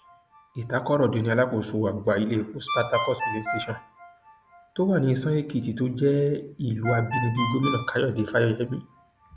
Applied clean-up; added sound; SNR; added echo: none; Ringtone; 10 dB; none.